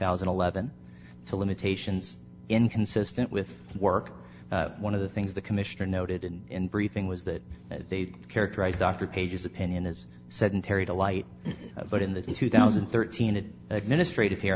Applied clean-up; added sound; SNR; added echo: none; none; none; none.